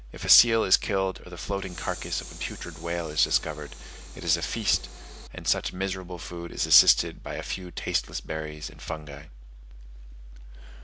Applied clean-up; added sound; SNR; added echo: none; Train; 16 dB; none.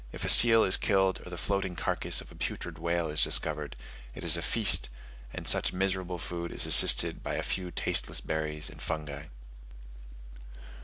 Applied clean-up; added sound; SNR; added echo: none; none; none; none.